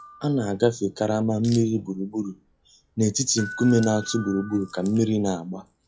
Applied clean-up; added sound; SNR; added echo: classical method log-MMSE.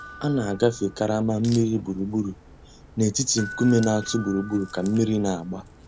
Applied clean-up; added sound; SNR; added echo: none; Crack + Door / Bell; 17 dB; none.